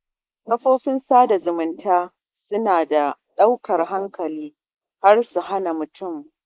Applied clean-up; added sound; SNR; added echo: neural mask model Resemble Enhance denoiser.